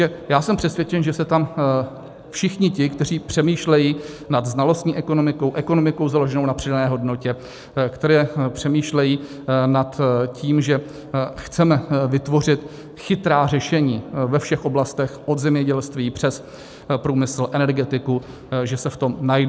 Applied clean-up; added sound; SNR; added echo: none; none; none; none.